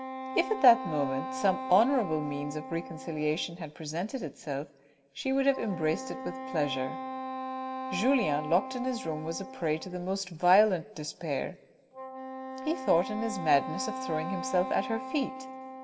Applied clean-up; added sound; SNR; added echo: none; Wind instrument, woodwind instrument; 9 dB; reverberation time 0.4 s.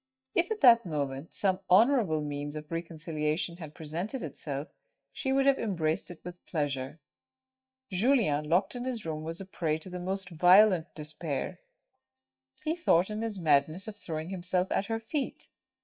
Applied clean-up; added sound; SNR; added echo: neural mask model DeepFilterNet 3.